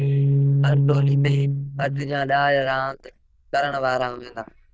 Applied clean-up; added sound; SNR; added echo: neural diffusion model UNIVERSE++.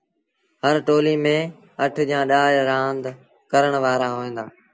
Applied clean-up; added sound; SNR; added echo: none; none; none; none.